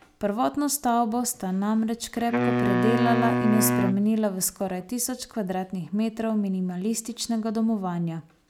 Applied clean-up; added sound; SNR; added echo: none; Wind instrument, woodwind instrument; 0 dB; none.